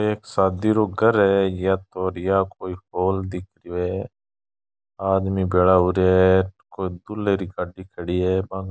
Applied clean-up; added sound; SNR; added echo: none; none; none; none.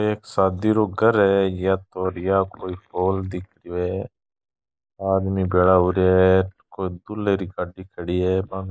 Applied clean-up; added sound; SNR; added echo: neural mask model Resemble Enhance denoiser.